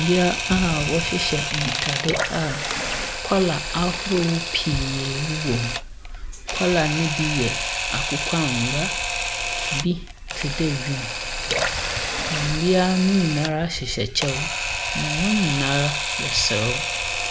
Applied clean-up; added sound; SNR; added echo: none; Water tap, faucet / Water + Camera; 2 dB; none.